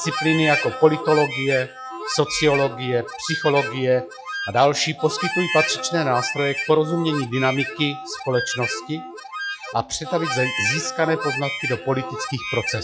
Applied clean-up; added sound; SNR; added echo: classical method log-MMSE.